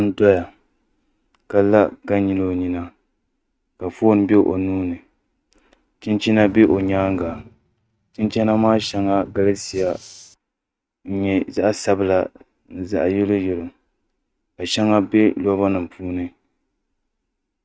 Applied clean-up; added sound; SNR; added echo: neural mask model RNNoise.